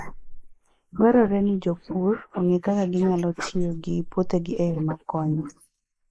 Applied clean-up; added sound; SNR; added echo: neural mask model Resemble Enhance denoiser.